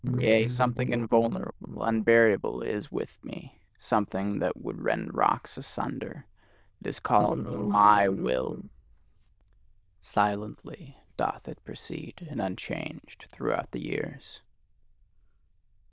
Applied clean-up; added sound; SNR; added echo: neural diffusion model UNIVERSE++.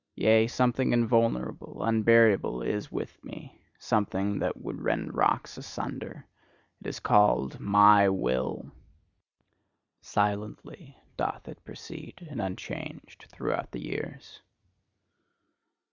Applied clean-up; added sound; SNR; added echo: none; none; none; none.